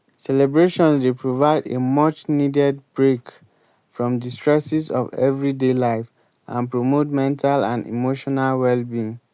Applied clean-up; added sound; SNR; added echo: none; none; none; none.